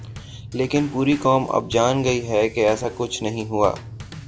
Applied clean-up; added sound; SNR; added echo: none; Bass drum / Snare drum / Drum kit; 16 dB; none.